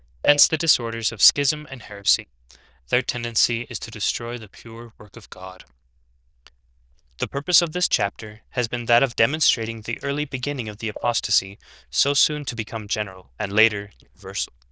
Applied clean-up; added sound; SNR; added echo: neural diffusion model UNIVERSE++.